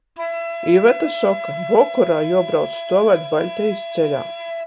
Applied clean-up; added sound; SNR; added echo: none; Wind instrument, woodwind instrument; 9 dB; none.